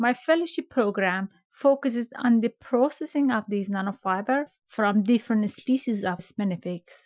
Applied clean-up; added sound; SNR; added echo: classical method Wiener filter.